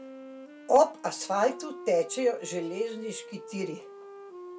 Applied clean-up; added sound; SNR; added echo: none; Wind instrument, woodwind instrument; 15 dB; none.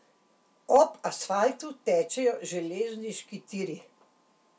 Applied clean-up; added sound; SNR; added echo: none; none; none; none.